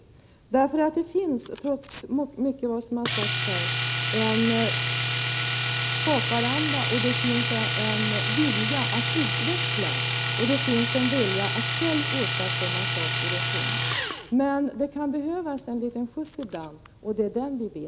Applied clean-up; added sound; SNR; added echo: none; Domestic sounds, home sounds; 0 dB; none.